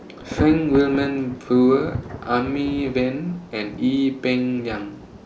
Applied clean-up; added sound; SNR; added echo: none; Thunder; 12 dB; none.